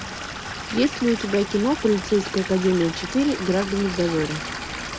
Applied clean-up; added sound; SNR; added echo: none; Stream / Liquid; 9 dB; none.